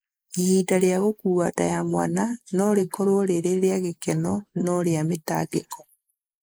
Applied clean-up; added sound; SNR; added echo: neural mask model Resemble Enhance denoiser.